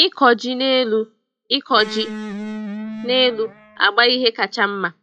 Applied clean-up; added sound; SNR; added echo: classical method log-MMSE.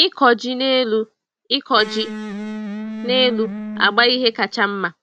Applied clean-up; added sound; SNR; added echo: none; Electric guitar; 10 dB; none.